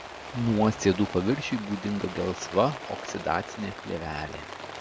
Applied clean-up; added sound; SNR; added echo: none; Rain; 11 dB; none.